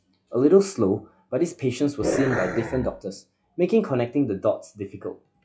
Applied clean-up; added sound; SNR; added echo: classical method log-MMSE.